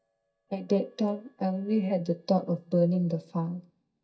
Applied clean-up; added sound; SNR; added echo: neural mask model DeepFilterNet 3.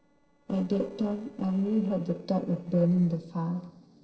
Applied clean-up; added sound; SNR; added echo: neural separator model SepFormer DNS4.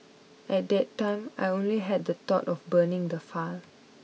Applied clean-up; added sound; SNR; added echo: none; none; none; none.